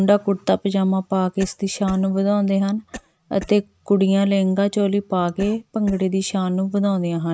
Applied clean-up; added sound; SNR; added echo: neural mask model RNNoise.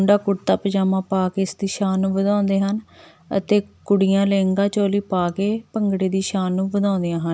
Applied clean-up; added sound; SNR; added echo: none; none; none; none.